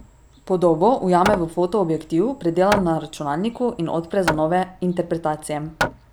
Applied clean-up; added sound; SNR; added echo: none; Hammer; 10 dB; none.